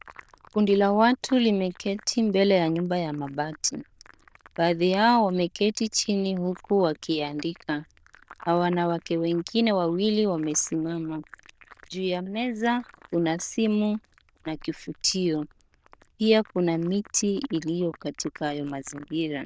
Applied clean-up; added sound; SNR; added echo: neural diffusion model UNIVERSE++.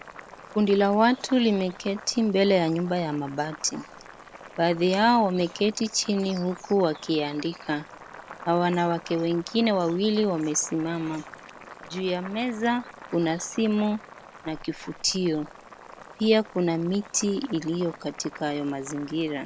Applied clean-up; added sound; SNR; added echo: none; Boiling; 19 dB; none.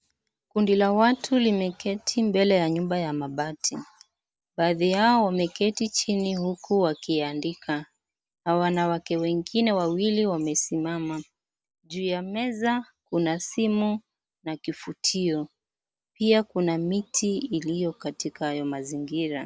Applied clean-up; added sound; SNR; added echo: none; none; none; none.